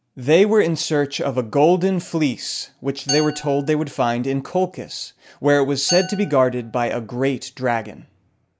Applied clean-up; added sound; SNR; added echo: none; Glass; 14 dB; none.